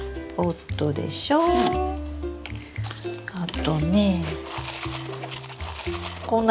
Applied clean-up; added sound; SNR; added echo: none; none; none; none.